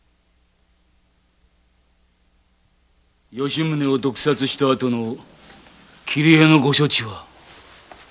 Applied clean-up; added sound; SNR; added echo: none; none; none; none.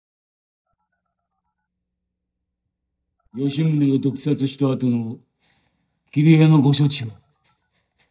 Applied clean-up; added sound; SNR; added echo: neural mask model DeepFilterNet 3.